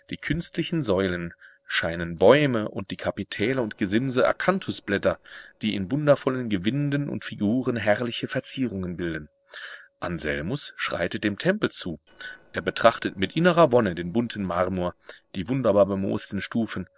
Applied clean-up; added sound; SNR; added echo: neural separator model SepFormer DNS4.